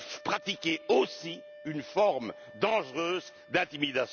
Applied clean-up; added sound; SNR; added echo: none; Wind instrument, woodwind instrument; 19 dB; none.